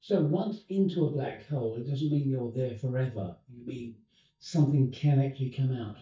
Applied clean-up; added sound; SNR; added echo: neural mask model DeepFilterNet 3.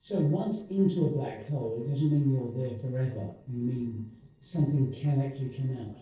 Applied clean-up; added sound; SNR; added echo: neural separator model SepFormer DNS4.